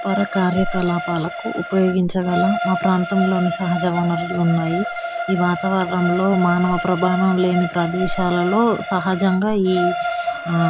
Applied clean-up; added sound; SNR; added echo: none; Bowed string instrument; 6 dB; none.